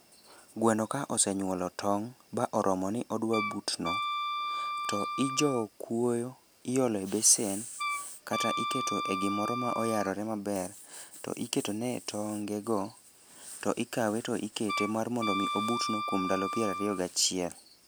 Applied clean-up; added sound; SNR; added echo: none; Wind instrument, woodwind instrument; 3 dB; none.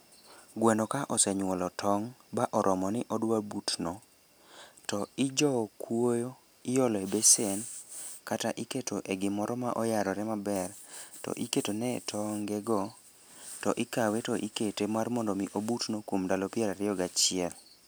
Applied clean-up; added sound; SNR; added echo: none; none; none; none.